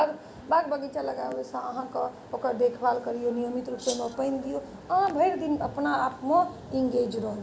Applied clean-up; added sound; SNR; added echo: none; Rattle (instrument); 10 dB; none.